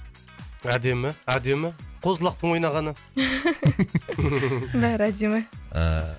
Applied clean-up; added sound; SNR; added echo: none; none; none; none.